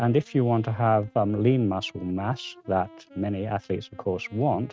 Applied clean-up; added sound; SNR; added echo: neural mask model RNNoise.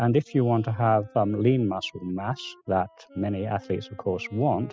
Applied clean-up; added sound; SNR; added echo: classical method spectral subtraction.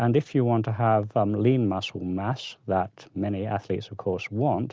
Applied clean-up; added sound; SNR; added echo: none; none; none; none.